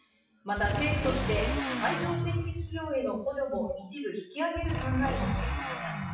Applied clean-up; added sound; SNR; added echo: classical method WPE with log-MMSE.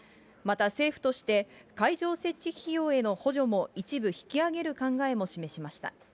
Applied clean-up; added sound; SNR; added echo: none; none; none; none.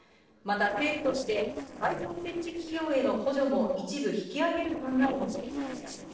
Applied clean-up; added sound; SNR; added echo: neural separator model SepFormer DNS4.